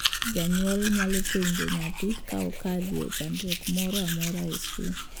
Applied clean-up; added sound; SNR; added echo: none; Domestic sounds, home sounds; 3 dB; none.